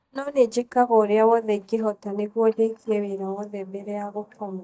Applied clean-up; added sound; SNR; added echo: neural mask model DeepFilterNet 3.